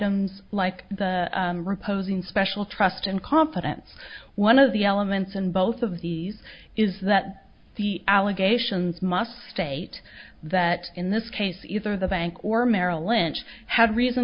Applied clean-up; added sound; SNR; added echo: none; none; none; none.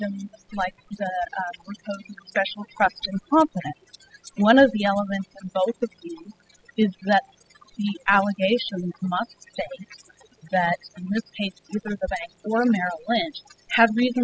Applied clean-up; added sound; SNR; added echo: classical method spectral subtraction.